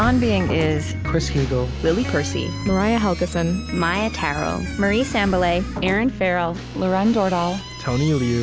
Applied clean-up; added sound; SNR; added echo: none; Breathing + Squeak / Slam; 14 dB; none.